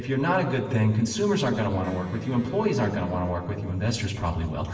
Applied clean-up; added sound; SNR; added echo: none; Electric guitar; 15 dB; reverberation time 1.4 s.